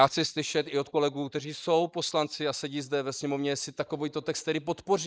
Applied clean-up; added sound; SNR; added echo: neural mask model Resemble Enhance denoiser.